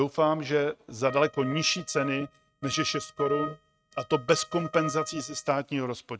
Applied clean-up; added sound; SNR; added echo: neural mask model RNNoise.